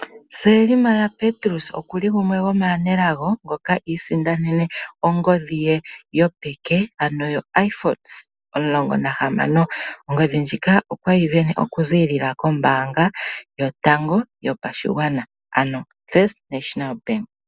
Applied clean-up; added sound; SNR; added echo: none; none; none; none.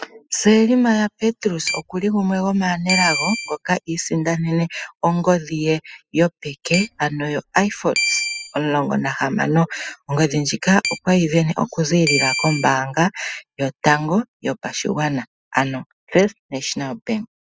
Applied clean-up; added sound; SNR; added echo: classical method spectral subtraction.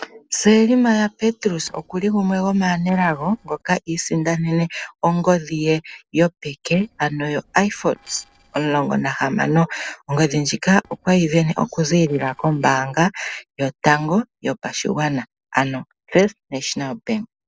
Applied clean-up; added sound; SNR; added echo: neural separator model SepFormer DNS4.